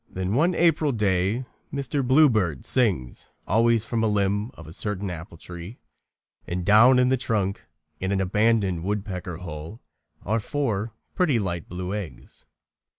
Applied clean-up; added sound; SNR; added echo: none; none; none; none.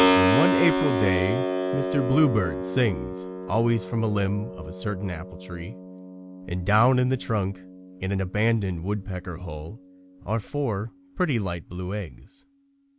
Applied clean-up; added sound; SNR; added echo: none; Keyboard (musical); 3 dB; none.